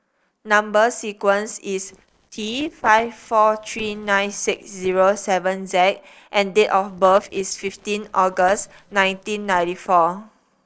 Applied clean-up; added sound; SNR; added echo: neural separator model SepFormer DNS4.